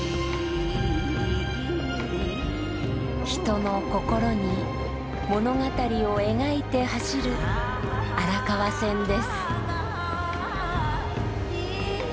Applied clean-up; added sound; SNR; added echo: none; none; none; none.